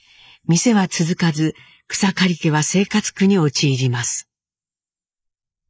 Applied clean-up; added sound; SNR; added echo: neural mask model Resemble Enhance denoiser.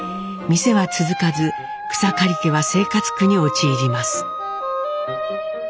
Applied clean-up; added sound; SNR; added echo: none; Wind instrument, woodwind instrument; 10 dB; none.